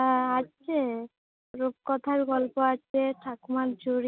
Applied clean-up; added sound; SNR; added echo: none; none; none; none.